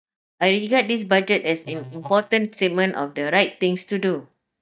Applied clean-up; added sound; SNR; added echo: neural mask model DeepFilterNet 3.